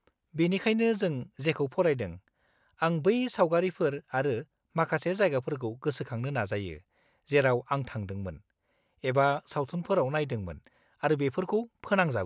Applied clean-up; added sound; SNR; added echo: none; none; none; none.